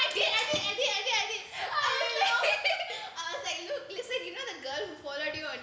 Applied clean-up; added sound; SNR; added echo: none; none; none; none.